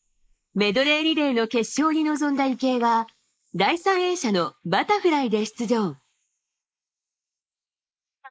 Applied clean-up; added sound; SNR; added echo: neural mask model Resemble Enhance denoiser.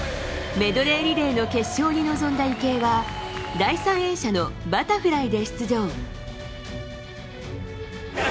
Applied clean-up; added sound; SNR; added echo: none; none; none; none.